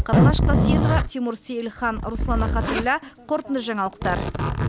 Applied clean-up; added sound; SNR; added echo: none; Zipper (clothing); -5 dB; none.